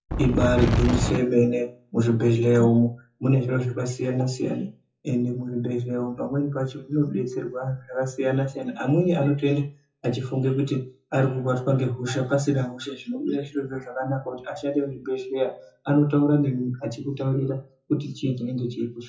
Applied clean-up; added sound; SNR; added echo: classical method WPE with log-MMSE.